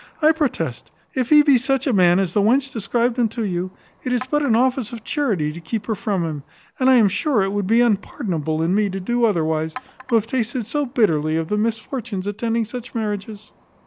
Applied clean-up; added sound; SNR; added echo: none; Chink, clink; 20 dB; none.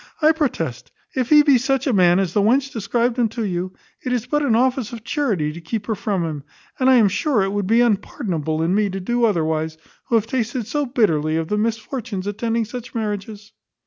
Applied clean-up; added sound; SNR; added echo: none; none; none; none.